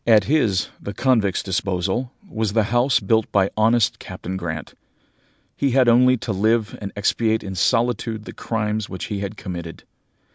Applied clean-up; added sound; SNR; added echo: none; none; none; none.